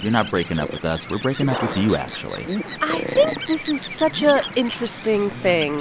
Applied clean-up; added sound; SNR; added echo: none; Bird; 8 dB; none.